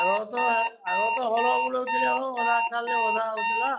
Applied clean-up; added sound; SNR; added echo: classical method log-MMSE.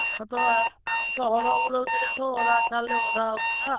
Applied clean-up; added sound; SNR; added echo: neural diffusion model UNIVERSE++.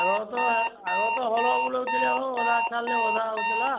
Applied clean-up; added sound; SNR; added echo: none; Alarm; -1 dB; none.